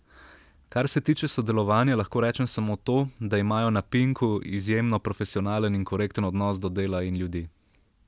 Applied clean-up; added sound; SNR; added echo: none; none; none; none.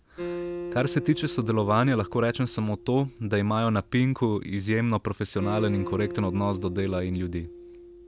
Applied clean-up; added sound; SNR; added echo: none; Acoustic guitar; 11 dB; none.